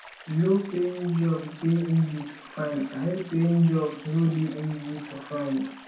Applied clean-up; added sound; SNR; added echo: none; Stream; 20 dB; reverberation time 0.6 s.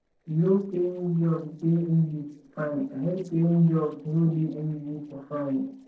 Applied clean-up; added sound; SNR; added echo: neural separator model SepFormer DNS4.